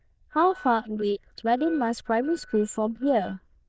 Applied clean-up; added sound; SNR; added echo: neural diffusion model UNIVERSE++.